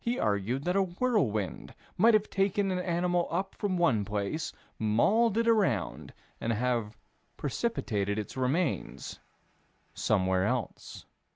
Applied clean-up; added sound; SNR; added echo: none; none; none; none.